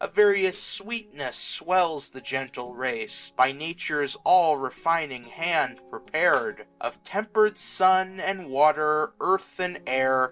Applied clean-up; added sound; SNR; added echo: neural separator model SepFormer DNS4.